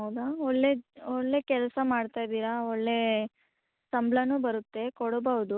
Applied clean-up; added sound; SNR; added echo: none; none; none; none.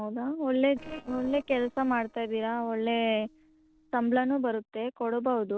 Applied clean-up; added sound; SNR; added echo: neural separator model SepFormer DNS4.